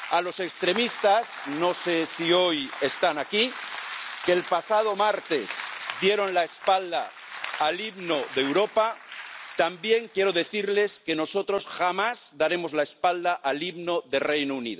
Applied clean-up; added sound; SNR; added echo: none; none; none; none.